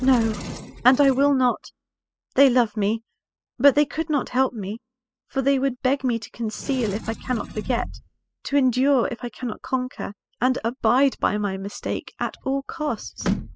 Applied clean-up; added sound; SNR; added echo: classical method spectral subtraction.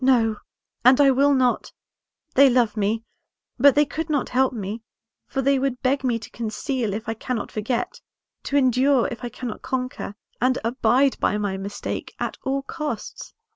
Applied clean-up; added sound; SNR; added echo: none; none; none; none.